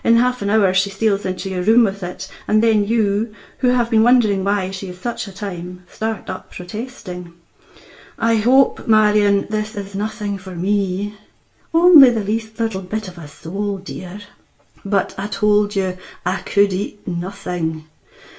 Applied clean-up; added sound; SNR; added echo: none; none; none; reverberation time 0.2 s.